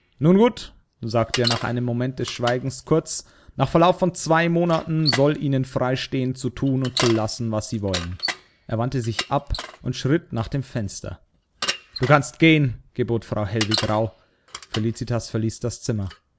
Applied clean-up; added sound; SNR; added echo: none; Bicycle; 12 dB; none.